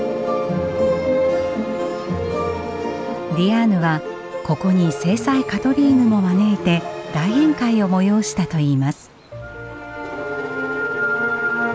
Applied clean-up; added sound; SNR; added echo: none; Race car, auto racing / Accelerating, revving, vroom; 13 dB; none.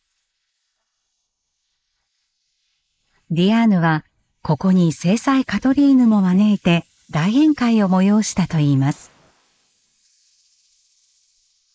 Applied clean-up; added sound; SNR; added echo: neural mask model Resemble Enhance denoiser.